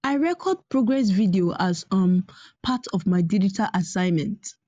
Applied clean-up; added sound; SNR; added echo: none; none; none; none.